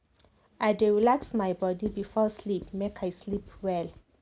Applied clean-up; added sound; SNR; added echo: none; Writing; 19 dB; none.